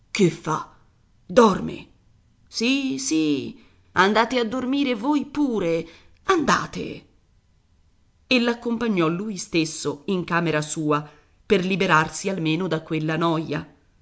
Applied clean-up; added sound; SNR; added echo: none; none; none; none.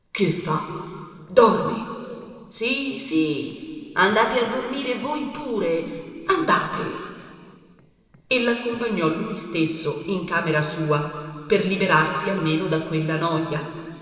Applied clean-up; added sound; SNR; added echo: neural separator model SepFormer DNS4.